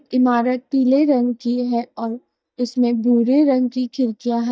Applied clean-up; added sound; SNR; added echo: neural mask model DeepFilterNet 3.